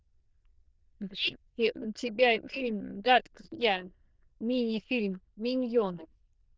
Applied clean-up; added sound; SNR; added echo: neural diffusion model UNIVERSE++.